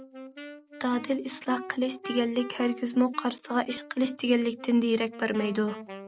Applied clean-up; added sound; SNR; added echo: none; Wind instrument, woodwind instrument; 14 dB; none.